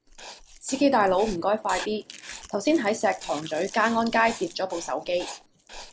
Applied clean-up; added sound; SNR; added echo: none; Chewing, mastication + Writing; 16 dB; none.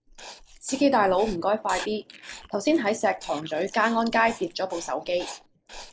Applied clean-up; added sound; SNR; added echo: neural mask model Resemble Enhance denoiser.